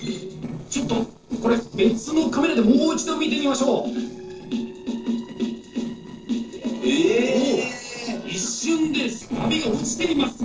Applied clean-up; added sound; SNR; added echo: neural separator model SepFormer DNS4.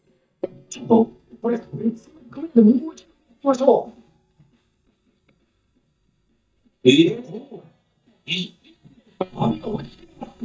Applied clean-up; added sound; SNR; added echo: neural mask model DeepFilterNet 3.